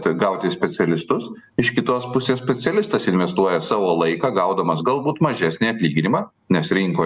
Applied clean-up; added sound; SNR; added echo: none; none; none; none.